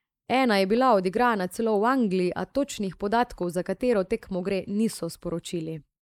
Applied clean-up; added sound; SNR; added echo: neural mask model Resemble Enhance denoiser.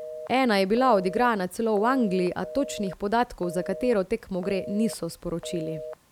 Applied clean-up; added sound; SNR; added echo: none; Telephone; 13 dB; none.